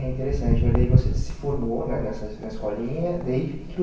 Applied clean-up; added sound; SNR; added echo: none; Walk, footsteps; -3 dB; reverberation time 0.8 s.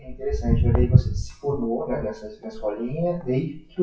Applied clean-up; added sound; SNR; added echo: classical method WPE with log-MMSE.